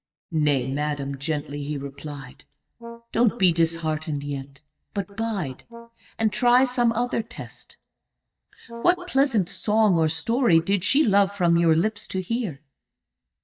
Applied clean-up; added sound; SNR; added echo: neural mask model DeepFilterNet 3.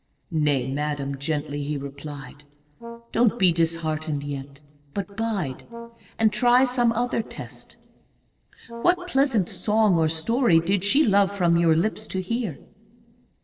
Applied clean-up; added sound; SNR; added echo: neural separator model SepFormer DNS4.